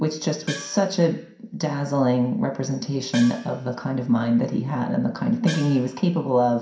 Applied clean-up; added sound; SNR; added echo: none; Gong; 15 dB; reverberation time 0.5 s.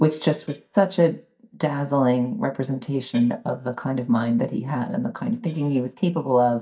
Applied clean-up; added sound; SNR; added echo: neural mask model DeepFilterNet 3.